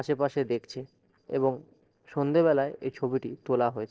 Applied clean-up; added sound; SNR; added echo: neural separator model SepFormer DNS4.